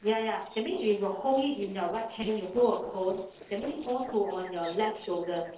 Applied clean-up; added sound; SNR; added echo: neural separator model SepFormer DNS4.